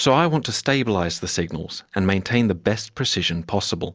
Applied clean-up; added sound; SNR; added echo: none; none; none; none.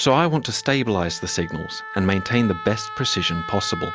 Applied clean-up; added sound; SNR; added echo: none; Wind instrument, woodwind instrument; 12 dB; none.